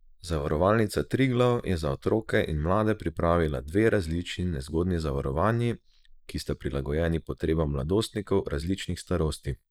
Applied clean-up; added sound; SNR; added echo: neural mask model Resemble Enhance denoiser.